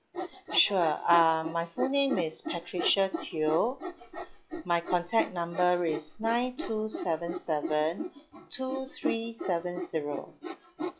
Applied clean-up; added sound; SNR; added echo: classical method log-MMSE.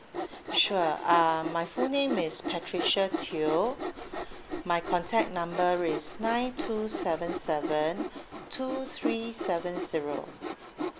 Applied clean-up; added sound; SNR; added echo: none; Sawing; 6 dB; none.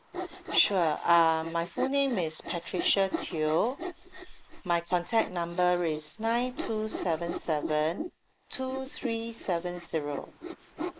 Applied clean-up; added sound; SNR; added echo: neural mask model Resemble Enhance denoiser.